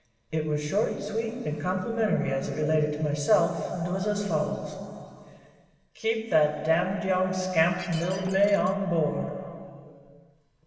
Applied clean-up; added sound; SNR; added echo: none; Shatter; 18 dB; reverberation time 2.8 s.